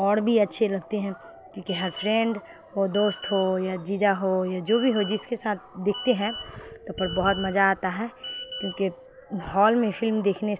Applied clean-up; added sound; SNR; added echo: none; Telephone; 13 dB; none.